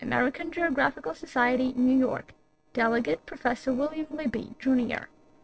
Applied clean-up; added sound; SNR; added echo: neural separator model SepFormer DNS4.